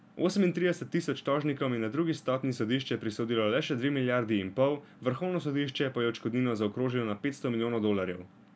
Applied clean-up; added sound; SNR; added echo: none; none; none; none.